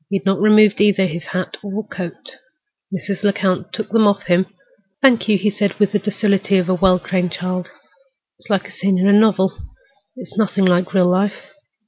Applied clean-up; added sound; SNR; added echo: none; none; none; none.